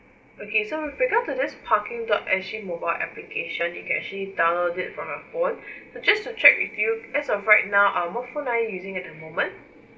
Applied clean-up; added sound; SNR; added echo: none; none; none; none.